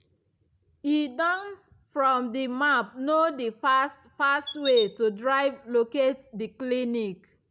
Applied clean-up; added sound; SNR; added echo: none; Chirp, tweet; 10 dB; none.